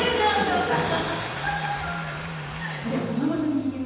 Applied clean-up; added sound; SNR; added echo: none; Car passing by / Idling; 11 dB; reverberation time 1.2 s.